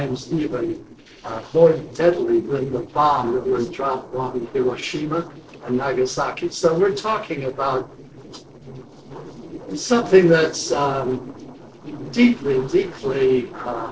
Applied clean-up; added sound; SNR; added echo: neural separator model SepFormer DNS4.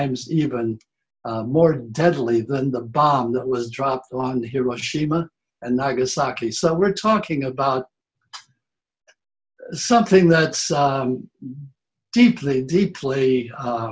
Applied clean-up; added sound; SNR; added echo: none; none; none; none.